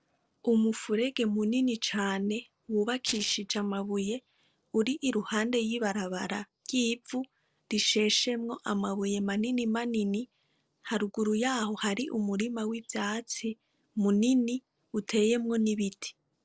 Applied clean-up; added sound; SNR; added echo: neural separator model SepFormer DNS4.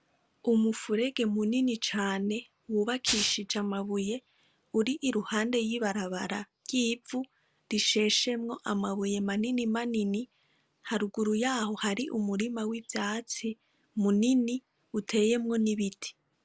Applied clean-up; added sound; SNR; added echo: none; Rattle (instrument); 1 dB; none.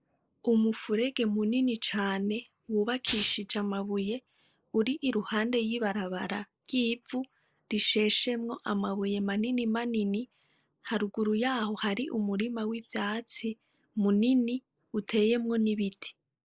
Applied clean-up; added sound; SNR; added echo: neural mask model Resemble Enhance denoiser.